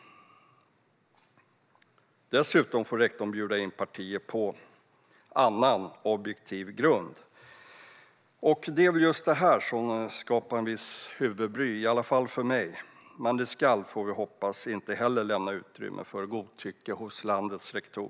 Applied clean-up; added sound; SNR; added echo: none; none; none; none.